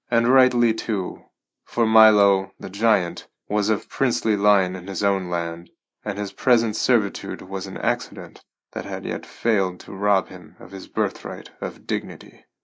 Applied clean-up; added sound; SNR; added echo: neural mask model Resemble Enhance denoiser.